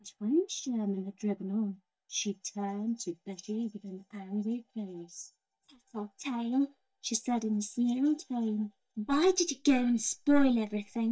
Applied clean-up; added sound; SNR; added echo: neural mask model DeepFilterNet 3.